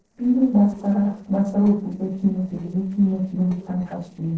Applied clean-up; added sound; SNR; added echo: neural separator model SepFormer DNS4.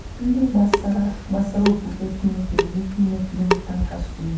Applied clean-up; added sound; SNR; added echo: none; Drip / Sink (filling or washing) / Water tap, faucet; 5 dB; reverberation time 0.7 s.